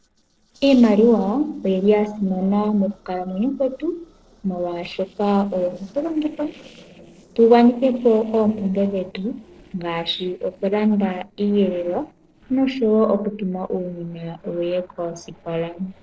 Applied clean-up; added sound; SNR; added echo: neural separator model SepFormer DNS4.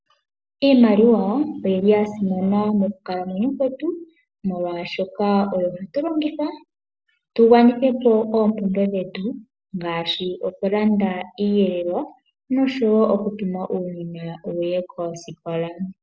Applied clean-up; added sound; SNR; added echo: none; none; none; none.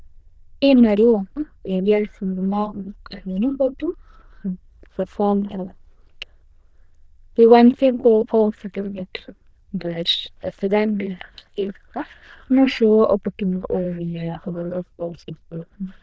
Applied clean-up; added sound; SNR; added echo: neural diffusion model UNIVERSE++.